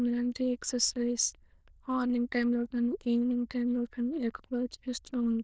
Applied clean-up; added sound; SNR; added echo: neural diffusion model UNIVERSE++.